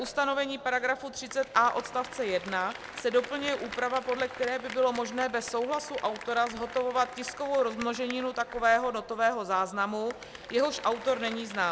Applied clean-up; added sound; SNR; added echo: none; Applause; 15 dB; none.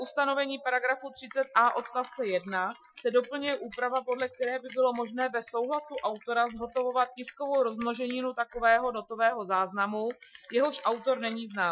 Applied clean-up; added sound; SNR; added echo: classical method Wiener filter.